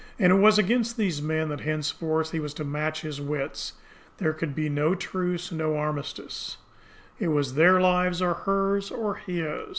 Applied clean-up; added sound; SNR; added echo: none; none; none; none.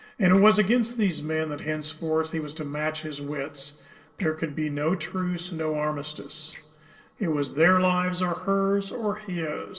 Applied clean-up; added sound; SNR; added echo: neural separator model SepFormer DNS4.